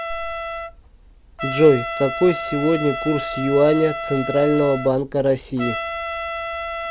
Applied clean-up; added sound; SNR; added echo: none; Trumpet; 7 dB; none.